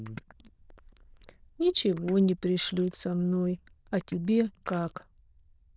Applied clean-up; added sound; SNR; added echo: neural diffusion model UNIVERSE++.